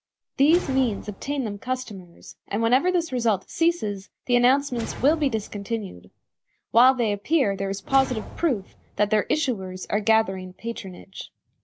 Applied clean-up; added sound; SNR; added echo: none; Whoosh, swoosh, swish; 16 dB; none.